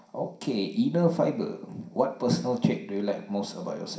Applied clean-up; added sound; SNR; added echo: none; none; none; reverberation time 0.5 s.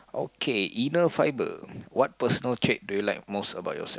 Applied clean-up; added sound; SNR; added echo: none; none; none; none.